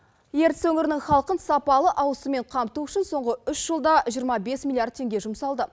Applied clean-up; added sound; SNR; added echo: none; none; none; none.